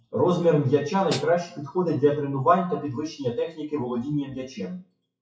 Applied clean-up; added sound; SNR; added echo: classical method WPE with log-MMSE.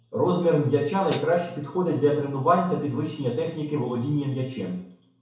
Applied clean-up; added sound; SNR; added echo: none; Snare drum; 15 dB; reverberation time 0.6 s.